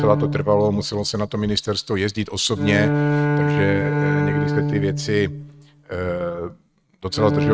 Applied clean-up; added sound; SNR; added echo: neural mask model RNNoise.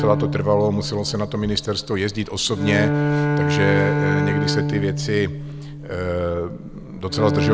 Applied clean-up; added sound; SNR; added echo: none; Bowed string instrument; 0 dB; none.